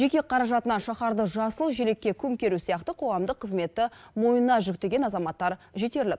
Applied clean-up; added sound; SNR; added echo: none; none; none; none.